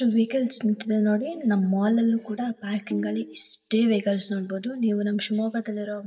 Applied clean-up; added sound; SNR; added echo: neural mask model DeepFilterNet 3.